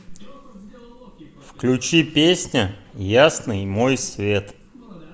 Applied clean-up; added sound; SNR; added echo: none; none; none; none.